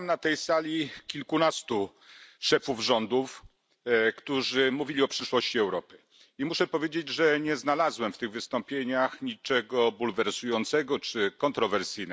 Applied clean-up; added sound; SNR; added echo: none; none; none; none.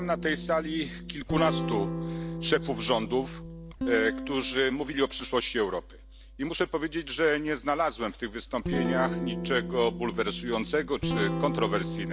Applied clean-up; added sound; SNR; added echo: none; Guitar; 5 dB; none.